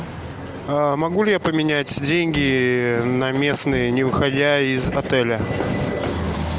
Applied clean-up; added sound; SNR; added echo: none; Bowed string instrument; 17 dB; none.